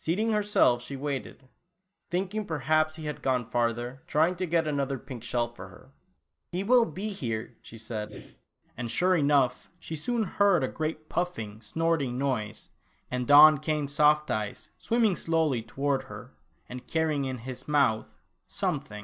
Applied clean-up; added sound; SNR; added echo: neural mask model Resemble Enhance denoiser.